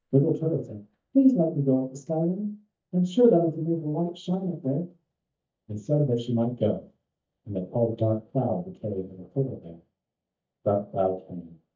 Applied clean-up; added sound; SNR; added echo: neural mask model DeepFilterNet 3.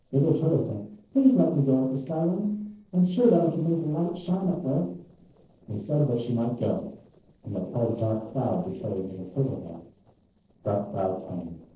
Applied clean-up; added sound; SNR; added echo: neural separator model SepFormer DNS4.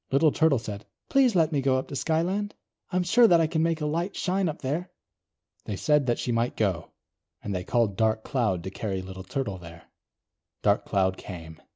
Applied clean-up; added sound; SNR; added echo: none; none; none; none.